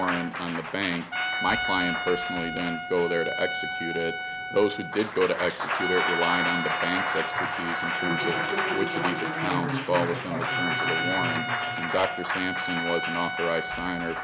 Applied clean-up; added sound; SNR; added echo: none; Applause + Trumpet; 0 dB; none.